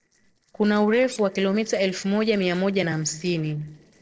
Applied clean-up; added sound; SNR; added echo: neural separator model SepFormer DNS4.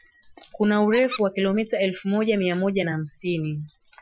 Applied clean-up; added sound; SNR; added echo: classical method Wiener filter.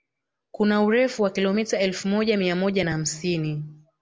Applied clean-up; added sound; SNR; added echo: none; none; none; none.